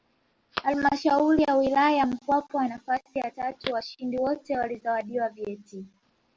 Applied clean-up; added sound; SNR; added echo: none; Telephone; 20 dB; none.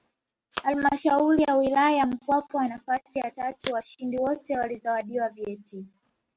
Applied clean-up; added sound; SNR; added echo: neural mask model RNNoise.